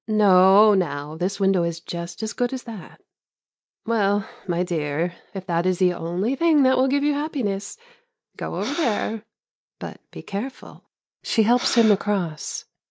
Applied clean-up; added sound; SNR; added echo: neural mask model DeepFilterNet 3.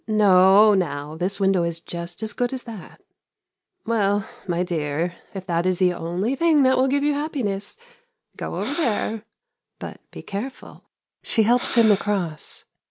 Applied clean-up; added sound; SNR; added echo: none; Breathing; 12 dB; none.